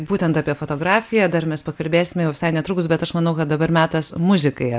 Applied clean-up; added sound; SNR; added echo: none; none; none; none.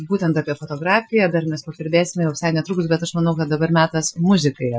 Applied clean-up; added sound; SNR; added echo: classical method Wiener filter.